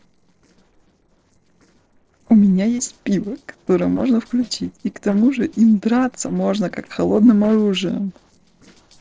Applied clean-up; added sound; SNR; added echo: neural separator model SepFormer DNS4.